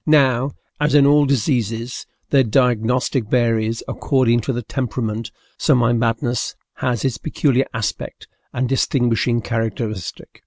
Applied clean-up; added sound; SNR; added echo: none; none; none; none.